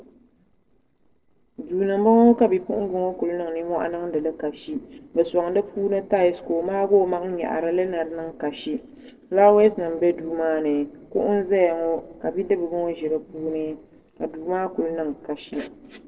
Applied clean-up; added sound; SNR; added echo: neural separator model SepFormer DNS4.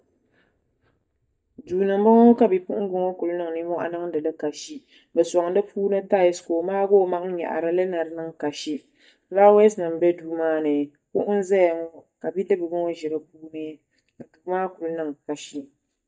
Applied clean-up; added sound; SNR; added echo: neural mask model DeepFilterNet 3.